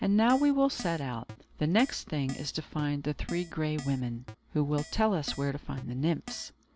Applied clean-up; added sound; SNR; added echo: none; Keyboard (musical); 18 dB; none.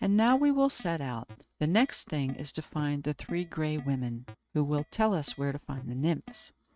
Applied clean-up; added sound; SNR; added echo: neural mask model RNNoise.